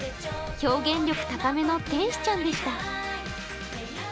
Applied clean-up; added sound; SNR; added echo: none; Scratching (performance technique); 12 dB; none.